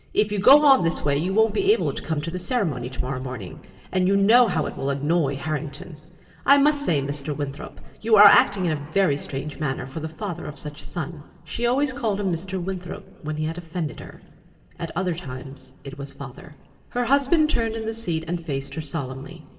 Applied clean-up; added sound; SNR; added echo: none; none; none; reverberation time 1.8 s.